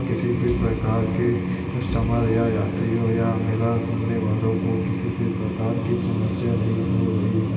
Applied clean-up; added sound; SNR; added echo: none; Thump, thud; 11 dB; reverberation time 2.3 s.